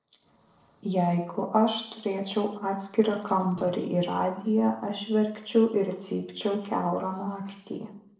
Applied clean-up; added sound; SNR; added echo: neural separator model SepFormer DNS4.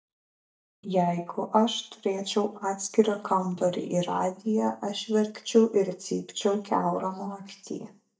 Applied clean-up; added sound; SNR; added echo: neural mask model DeepFilterNet 3.